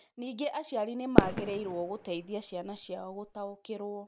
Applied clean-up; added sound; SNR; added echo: none; Fireworks; -5 dB; none.